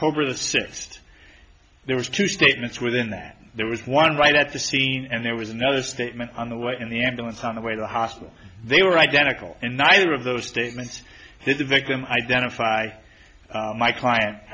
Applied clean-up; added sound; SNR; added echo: none; none; none; none.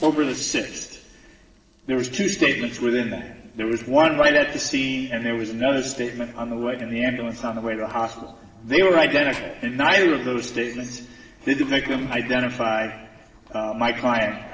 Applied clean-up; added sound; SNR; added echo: neural separator model SepFormer DNS4.